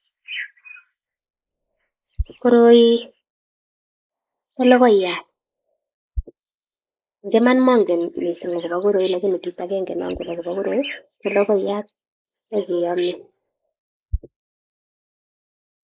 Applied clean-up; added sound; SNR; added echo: neural mask model Resemble Enhance denoiser.